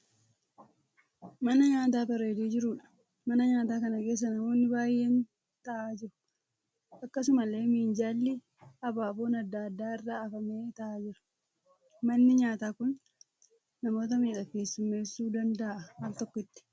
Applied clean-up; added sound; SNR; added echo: none; none; none; none.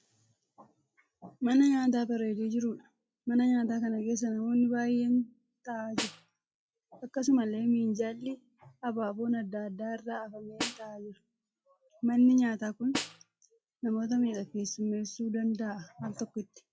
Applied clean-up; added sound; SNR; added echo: classical method log-MMSE.